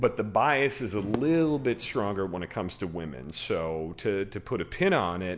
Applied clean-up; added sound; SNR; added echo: none; Crowd / Fireworks; 18 dB; none.